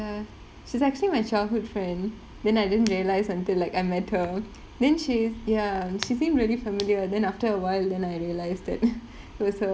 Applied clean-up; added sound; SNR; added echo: none; none; none; none.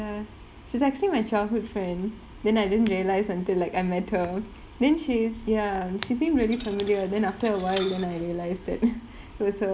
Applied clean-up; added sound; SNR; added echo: none; Coin (dropping); 15 dB; none.